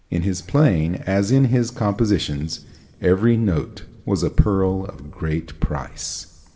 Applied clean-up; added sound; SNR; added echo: none; none; none; reverberation time 1.2 s.